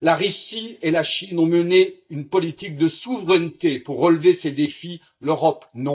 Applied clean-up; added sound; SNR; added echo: neural mask model DeepFilterNet 3.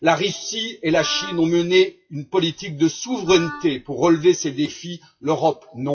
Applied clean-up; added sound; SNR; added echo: classical method WPE with log-MMSE.